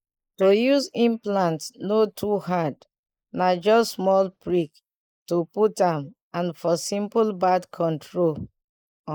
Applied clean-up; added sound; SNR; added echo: neural mask model Resemble Enhance denoiser.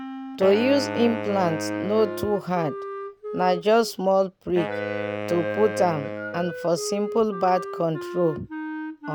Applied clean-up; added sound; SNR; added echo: none; Wind instrument, woodwind instrument + Wind instrument, woodwind instrument; 7 dB; none.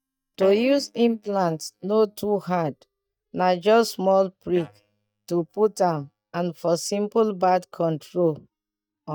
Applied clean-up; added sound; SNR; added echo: neural mask model DeepFilterNet 3.